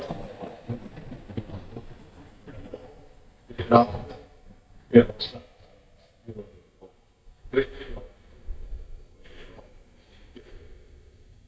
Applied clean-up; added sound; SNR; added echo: neural mask model DeepFilterNet 3.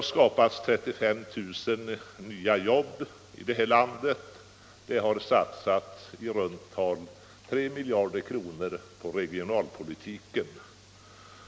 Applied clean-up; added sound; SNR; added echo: none; none; none; none.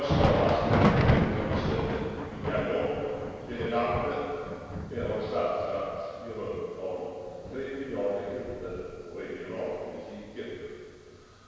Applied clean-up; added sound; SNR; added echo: none; Thunder; -1 dB; reverberation time 1.9 s.